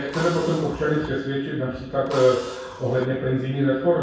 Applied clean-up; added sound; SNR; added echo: none; Drill; 18 dB; reverberation time 0.7 s.